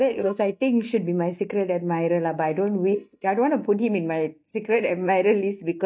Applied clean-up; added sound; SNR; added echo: neural mask model DeepFilterNet 3.